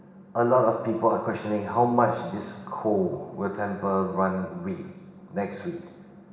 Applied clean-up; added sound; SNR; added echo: none; none; none; reverberation time 2.0 s.